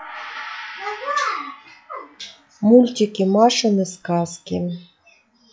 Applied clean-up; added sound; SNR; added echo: classical method log-MMSE.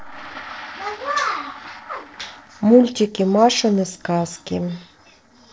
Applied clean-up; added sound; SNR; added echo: neural separator model SepFormer DNS4.